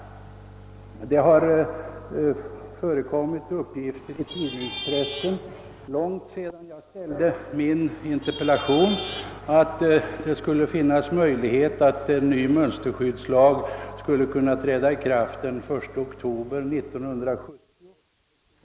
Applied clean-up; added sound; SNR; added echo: none; Traffic noise, roadway noise / Vehicle horn, car horn, honking; 11 dB; none.